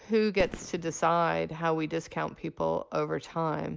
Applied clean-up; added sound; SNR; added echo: none; Fireworks; 14 dB; none.